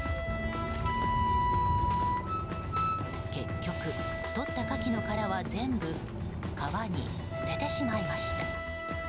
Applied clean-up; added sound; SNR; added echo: none; Wind instrument, woodwind instrument + Bus / Engine; -2 dB; none.